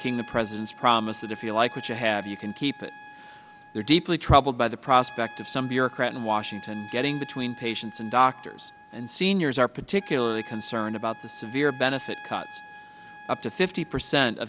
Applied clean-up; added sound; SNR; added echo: none; Trumpet; 18 dB; none.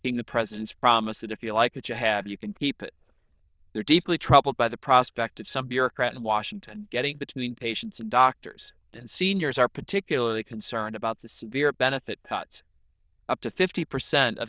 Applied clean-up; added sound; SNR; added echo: neural diffusion model UNIVERSE++.